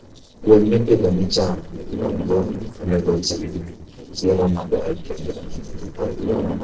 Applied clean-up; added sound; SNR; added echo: neural separator model SepFormer DNS4.